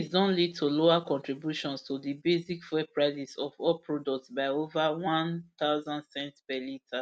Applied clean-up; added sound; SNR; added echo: none; none; none; none.